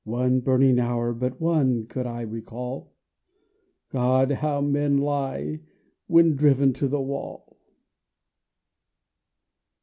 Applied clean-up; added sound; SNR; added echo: none; none; none; none.